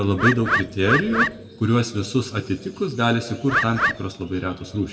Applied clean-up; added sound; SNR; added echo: none; Bird; 0 dB; reverberation time 1.7 s.